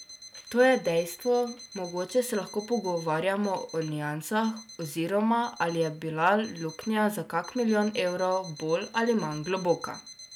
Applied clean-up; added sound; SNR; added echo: none; Alarm; 20 dB; none.